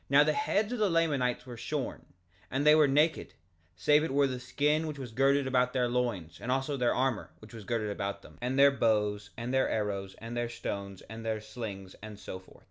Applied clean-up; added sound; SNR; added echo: none; none; none; none.